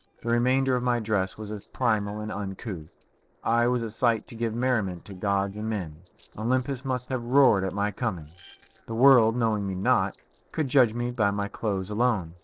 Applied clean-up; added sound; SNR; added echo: neural separator model SepFormer DNS4.